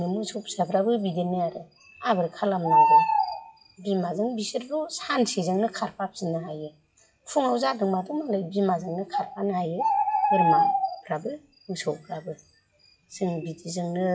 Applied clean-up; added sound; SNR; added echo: classical method WPE with log-MMSE.